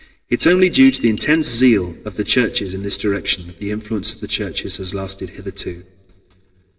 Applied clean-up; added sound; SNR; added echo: none; Glass; 13 dB; reverberation time 1.8 s.